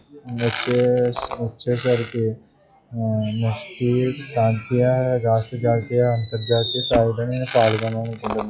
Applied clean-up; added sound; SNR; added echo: classical method log-MMSE.